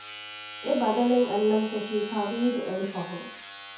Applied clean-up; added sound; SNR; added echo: none; Domestic sounds, home sounds; 14 dB; reverberation time 0.5 s.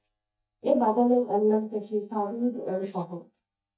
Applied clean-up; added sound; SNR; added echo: neural mask model DeepFilterNet 3.